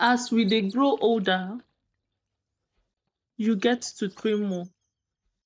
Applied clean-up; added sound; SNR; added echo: neural mask model DeepFilterNet 3.